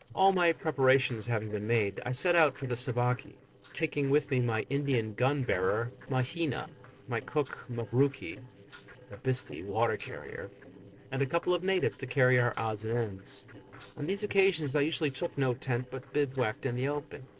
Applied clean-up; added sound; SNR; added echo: neural separator model SepFormer DNS4.